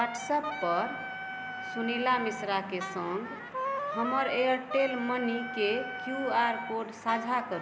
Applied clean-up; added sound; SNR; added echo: none; Wind instrument, woodwind instrument; 7 dB; none.